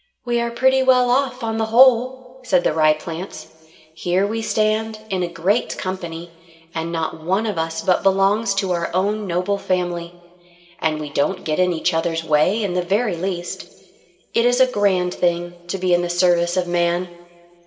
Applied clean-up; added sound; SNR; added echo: none; none; none; reverberation time 1.3 s.